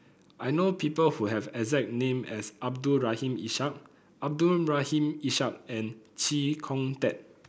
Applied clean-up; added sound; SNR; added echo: none; none; none; none.